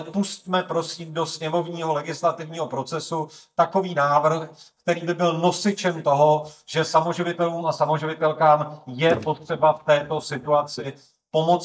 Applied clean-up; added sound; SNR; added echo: neural mask model DeepFilterNet 3.